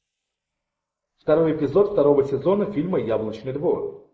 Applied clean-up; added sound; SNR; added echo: neural mask model Resemble Enhance denoiser.